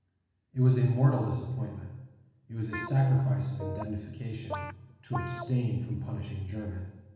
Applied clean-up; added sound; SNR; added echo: none; Guitar; 12 dB; reverberation time 1.1 s.